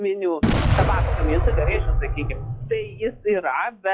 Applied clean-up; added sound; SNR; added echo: classical method log-MMSE.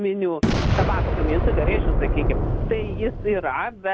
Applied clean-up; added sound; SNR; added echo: none; Boom; -4 dB; none.